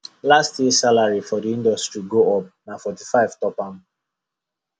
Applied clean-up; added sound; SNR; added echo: none; none; none; none.